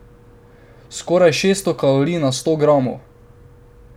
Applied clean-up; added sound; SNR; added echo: none; none; none; none.